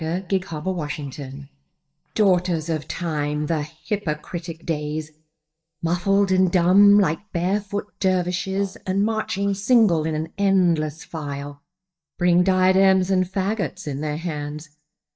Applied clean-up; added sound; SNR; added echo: neural mask model DeepFilterNet 3.